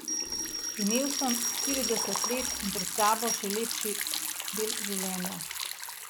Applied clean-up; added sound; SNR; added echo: none; Liquid + Bell; -1 dB; none.